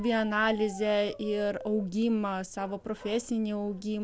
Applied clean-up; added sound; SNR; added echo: none; Bark; 19 dB; none.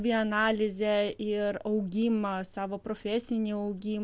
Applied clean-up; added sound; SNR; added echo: none; none; none; none.